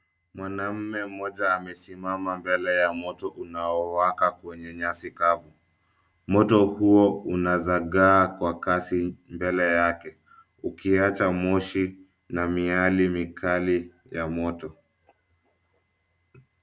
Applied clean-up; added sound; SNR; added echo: none; none; none; none.